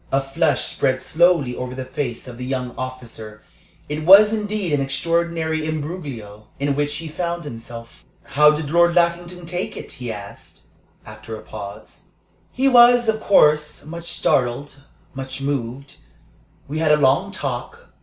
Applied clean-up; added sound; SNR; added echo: none; none; none; none.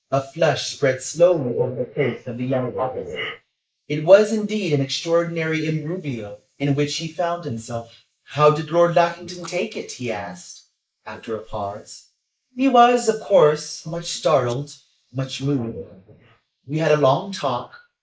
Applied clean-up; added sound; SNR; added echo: neural mask model Resemble Enhance denoiser.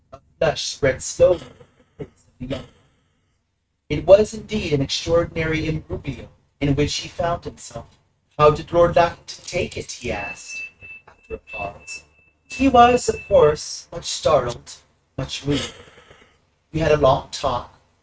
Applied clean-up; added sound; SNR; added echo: neural mask model RNNoise.